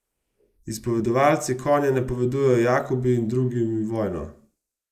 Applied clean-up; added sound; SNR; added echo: neural mask model Resemble Enhance denoiser.